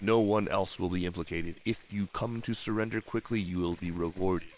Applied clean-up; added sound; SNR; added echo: neural separator model SepFormer WHAM!.